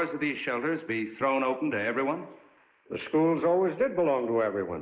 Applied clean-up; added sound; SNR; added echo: neural mask model Resemble Enhance denoiser.